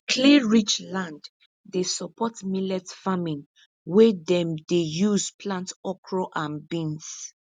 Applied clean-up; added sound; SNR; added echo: none; none; none; none.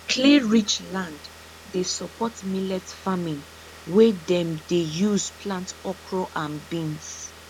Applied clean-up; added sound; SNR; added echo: none; Car; 20 dB; none.